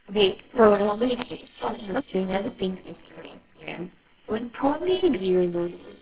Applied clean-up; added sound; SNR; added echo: neural separator model SepFormer WHAMR!.